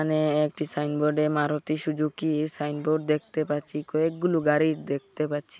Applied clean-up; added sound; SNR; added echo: none; none; none; none.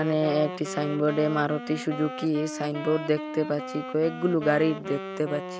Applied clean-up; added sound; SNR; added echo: none; Wind instrument, woodwind instrument; 10 dB; none.